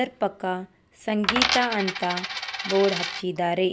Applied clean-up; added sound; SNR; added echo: none; Coin (dropping); 2 dB; none.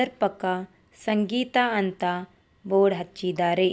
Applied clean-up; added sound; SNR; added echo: none; none; none; none.